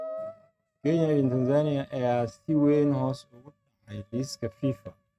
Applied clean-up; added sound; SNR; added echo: neural mask model RNNoise.